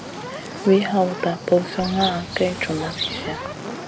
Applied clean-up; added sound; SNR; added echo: none; Fire + Bird; 8 dB; none.